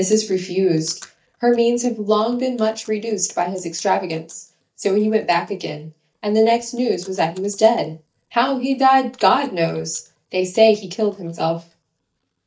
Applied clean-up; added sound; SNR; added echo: neural mask model DeepFilterNet 3.